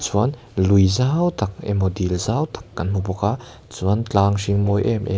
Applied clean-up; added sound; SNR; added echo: none; none; none; none.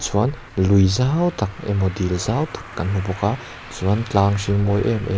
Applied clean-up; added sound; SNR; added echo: none; Traffic noise, roadway noise; 17 dB; none.